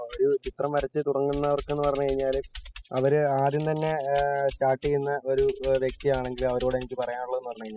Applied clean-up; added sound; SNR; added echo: classical method spectral subtraction.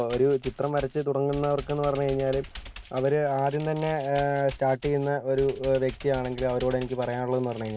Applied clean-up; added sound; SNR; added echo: none; Computer keyboard; 17 dB; none.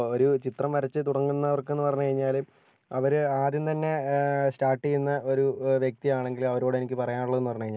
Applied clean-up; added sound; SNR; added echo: none; none; none; none.